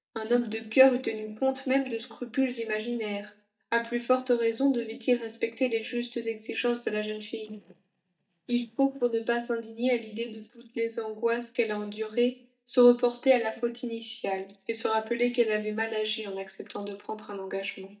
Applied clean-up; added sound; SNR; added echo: neural mask model DeepFilterNet 3.